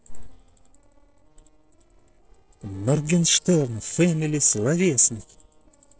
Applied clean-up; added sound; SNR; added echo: neural separator model SepFormer DNS4.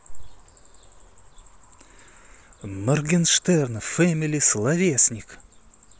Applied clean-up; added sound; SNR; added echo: none; none; none; none.